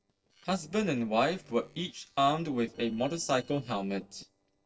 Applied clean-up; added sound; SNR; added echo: neural separator model SepFormer DNS4.